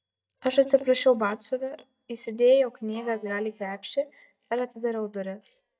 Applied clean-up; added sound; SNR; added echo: neural mask model DeepFilterNet 3.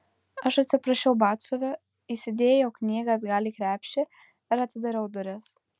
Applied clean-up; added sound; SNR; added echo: none; none; none; none.